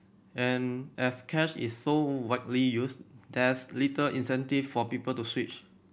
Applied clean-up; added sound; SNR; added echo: none; none; none; none.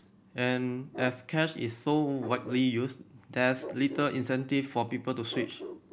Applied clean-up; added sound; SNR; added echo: none; Bark; 15 dB; none.